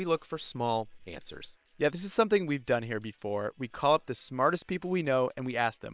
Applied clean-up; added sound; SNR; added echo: neural separator model SepFormer WHAM!.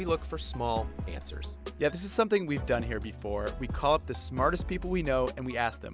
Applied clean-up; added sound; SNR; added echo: none; Musical instrument; 16 dB; none.